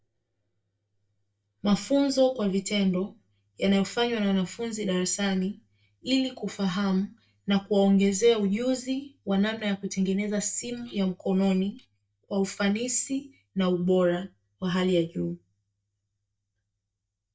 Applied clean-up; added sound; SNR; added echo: neural mask model DeepFilterNet 3.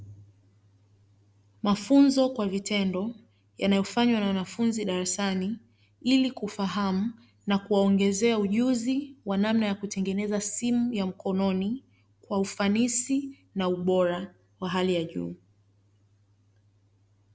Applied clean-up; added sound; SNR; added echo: none; none; none; none.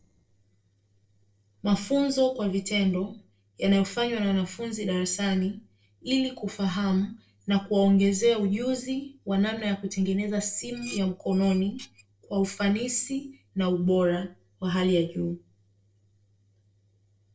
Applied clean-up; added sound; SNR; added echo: neural separator model SepFormer DNS4.